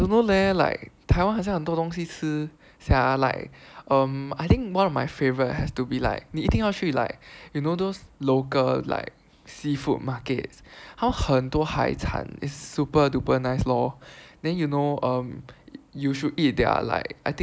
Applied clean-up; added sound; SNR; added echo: none; none; none; none.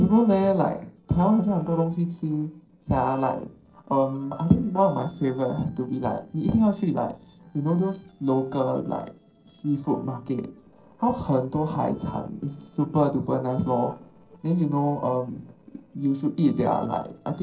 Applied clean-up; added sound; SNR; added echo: neural separator model SepFormer DNS4.